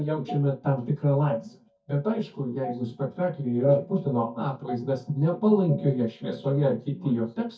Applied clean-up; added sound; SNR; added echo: neural mask model DeepFilterNet 3.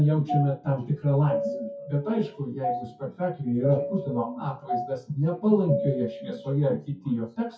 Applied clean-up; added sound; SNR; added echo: classical method WPE with log-MMSE.